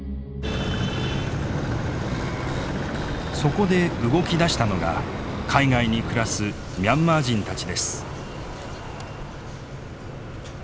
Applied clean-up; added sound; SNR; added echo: none; none; none; none.